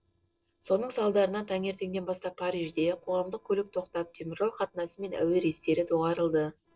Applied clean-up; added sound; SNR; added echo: neural separator model SepFormer DNS4.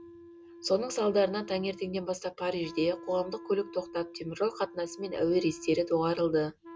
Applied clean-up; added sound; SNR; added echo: none; Wind instrument, woodwind instrument; 17 dB; none.